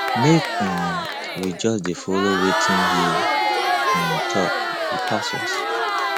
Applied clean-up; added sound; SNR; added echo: none; Crowd; -3 dB; none.